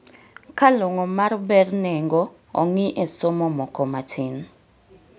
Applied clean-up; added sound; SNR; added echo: none; none; none; none.